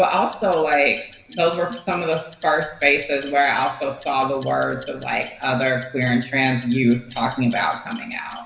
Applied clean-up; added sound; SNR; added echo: none; Clock; 11 dB; reverberation time 0.7 s.